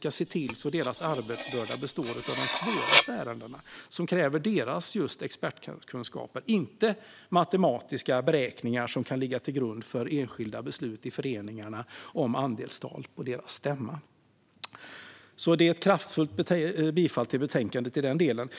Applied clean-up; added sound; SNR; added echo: none; Cutlery, silverware; -3 dB; none.